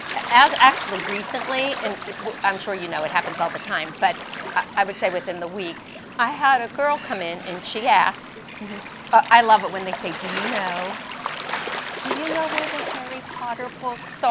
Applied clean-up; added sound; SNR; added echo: none; Gull, seagull / Waves, surf; 9 dB; none.